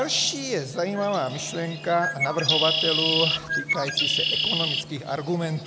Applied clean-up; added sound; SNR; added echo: none; Bird; 0 dB; none.